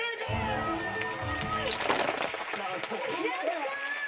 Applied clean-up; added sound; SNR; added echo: none; Shatter; 1 dB; reverberation time 0.9 s.